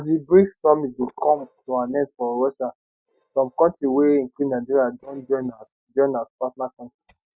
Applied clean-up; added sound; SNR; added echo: neural mask model DeepFilterNet 3.